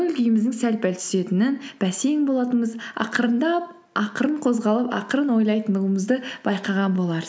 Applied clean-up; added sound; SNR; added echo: none; none; none; none.